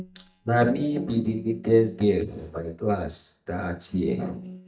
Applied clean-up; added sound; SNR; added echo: neural mask model DeepFilterNet 3.